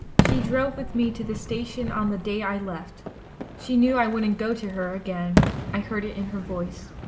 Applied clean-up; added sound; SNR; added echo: none; Fireworks; 2 dB; reverberation time 1.3 s.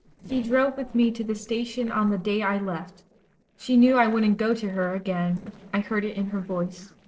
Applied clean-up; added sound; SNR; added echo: neural separator model SepFormer DNS4.